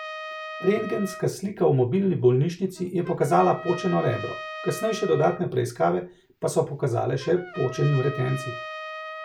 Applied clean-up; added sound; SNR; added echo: none; Trumpet; 13 dB; none.